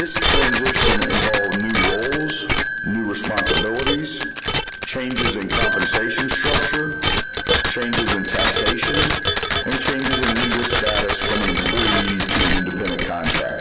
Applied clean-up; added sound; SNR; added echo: none; Bicycle bell; -4 dB; none.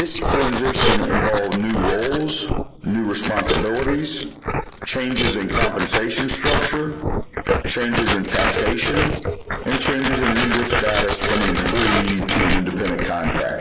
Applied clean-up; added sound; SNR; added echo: neural mask model Resemble Enhance denoiser.